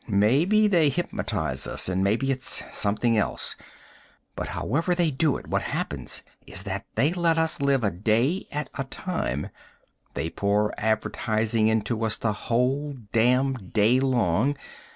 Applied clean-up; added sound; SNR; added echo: none; none; none; none.